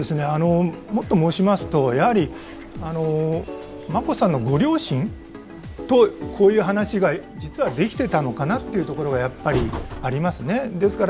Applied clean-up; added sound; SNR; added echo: none; Train; 18 dB; none.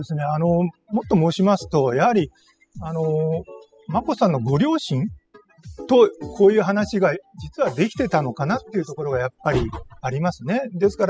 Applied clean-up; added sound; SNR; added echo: classical method spectral subtraction.